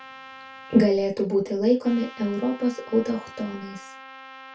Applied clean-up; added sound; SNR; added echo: none; Trumpet; 19 dB; reverberation time 0.2 s.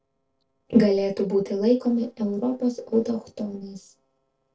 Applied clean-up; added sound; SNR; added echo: neural separator model SepFormer DNS4.